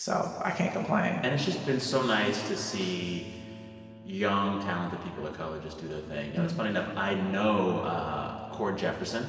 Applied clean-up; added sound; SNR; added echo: none; Bowed string instrument; 16 dB; reverberation time 2.5 s.